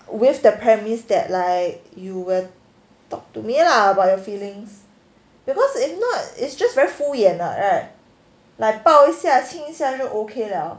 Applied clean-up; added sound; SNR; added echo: none; none; none; none.